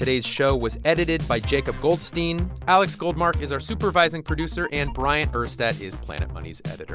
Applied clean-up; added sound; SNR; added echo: none; Bass drum; 11 dB; none.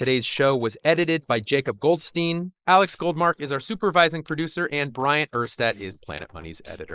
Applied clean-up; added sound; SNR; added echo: neural mask model Resemble Enhance denoiser.